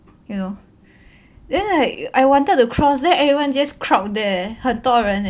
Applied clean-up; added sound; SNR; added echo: none; none; none; none.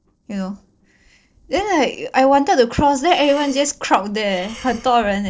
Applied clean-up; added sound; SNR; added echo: neural separator model SepFormer DNS4.